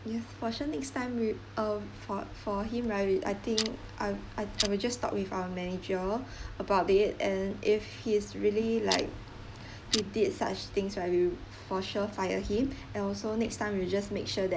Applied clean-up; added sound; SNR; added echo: none; Clock; 9 dB; none.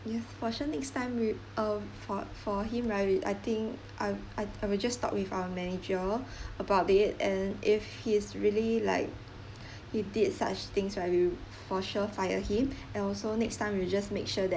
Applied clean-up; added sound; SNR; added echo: none; none; none; none.